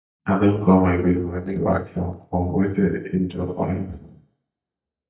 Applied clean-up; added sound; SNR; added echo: neural mask model DeepFilterNet 3.